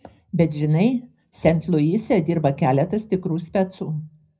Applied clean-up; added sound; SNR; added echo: none; none; none; reverberation time 0.3 s.